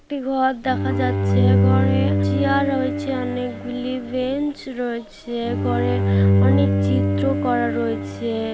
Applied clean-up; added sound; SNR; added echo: none; Bowed string instrument; -3 dB; none.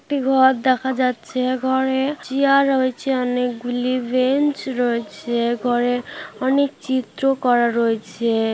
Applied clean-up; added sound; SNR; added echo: none; none; none; none.